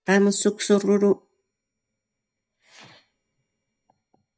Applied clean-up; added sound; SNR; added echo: neural mask model DeepFilterNet 3.